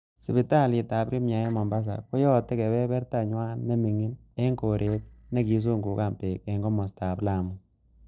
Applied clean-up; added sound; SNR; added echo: neural separator model SepFormer DNS4.